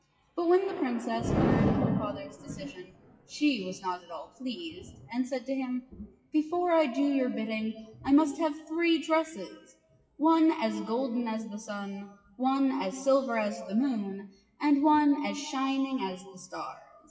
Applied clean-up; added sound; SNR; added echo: classical method WPE with log-MMSE.